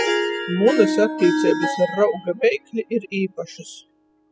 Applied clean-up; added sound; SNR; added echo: classical method spectral subtraction.